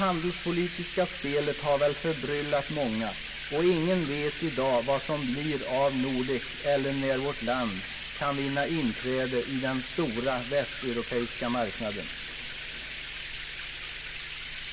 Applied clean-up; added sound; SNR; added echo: none; Bathtub (filling or washing); 6 dB; reverberation time 0.5 s.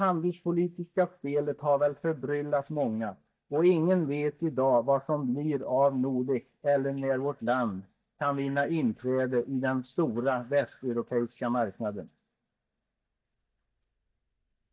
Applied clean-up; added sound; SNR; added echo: neural mask model DeepFilterNet 3.